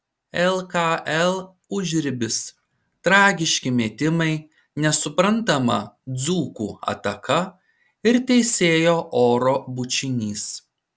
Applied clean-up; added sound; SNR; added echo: none; none; none; none.